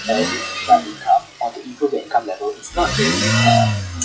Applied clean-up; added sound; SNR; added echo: classical method WPE with log-MMSE.